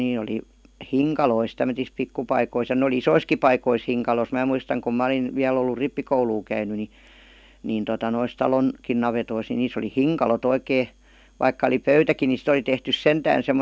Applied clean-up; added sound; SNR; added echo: none; none; none; none.